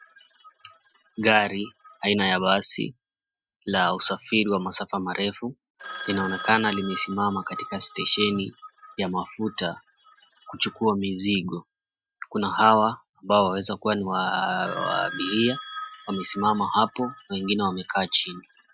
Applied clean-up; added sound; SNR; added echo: classical method Wiener filter.